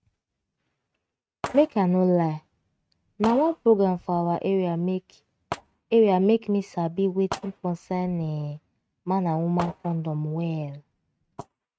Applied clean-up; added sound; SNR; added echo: neural mask model RNNoise.